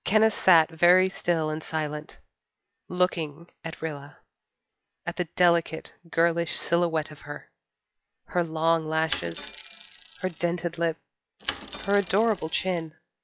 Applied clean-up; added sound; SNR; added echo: classical method log-MMSE.